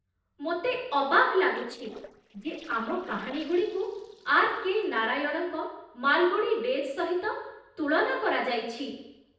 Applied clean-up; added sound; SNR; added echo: neural separator model SepFormer DNS4.